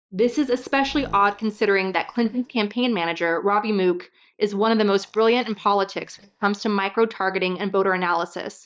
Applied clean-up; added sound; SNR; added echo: neural mask model DeepFilterNet 3.